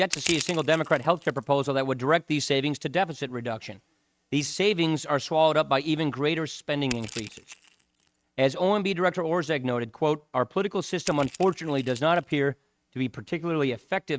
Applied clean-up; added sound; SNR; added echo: neural mask model RNNoise.